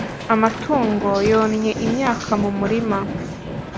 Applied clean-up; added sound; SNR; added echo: none; Train; 7 dB; none.